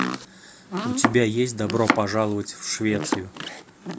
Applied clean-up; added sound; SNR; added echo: none; Domestic sounds, home sounds; 3 dB; none.